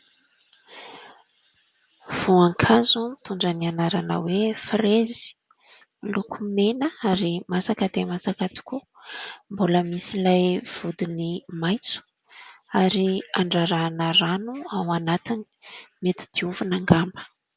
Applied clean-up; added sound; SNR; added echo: none; none; none; none.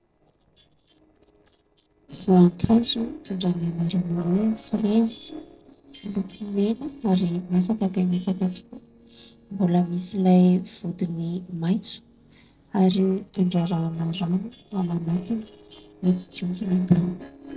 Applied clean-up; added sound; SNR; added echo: neural separator model SepFormer DNS4.